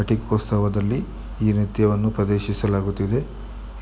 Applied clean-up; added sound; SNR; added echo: none; none; none; none.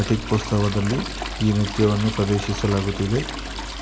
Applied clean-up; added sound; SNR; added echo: none; Trickle, dribble / Toilet flush; 10 dB; none.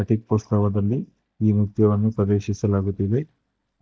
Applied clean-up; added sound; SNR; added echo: neural mask model DeepFilterNet 3.